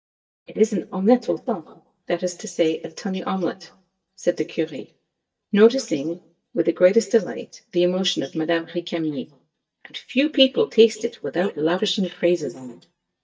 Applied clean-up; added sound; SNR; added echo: neural mask model DeepFilterNet 3.